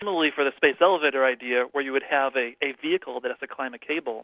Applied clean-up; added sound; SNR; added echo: none; none; none; none.